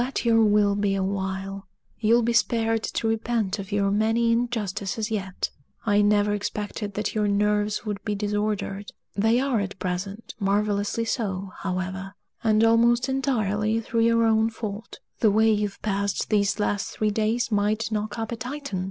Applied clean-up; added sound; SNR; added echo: none; none; none; none.